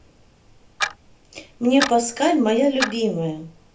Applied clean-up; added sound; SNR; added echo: none; Clock; 10 dB; reverberation time 0.3 s.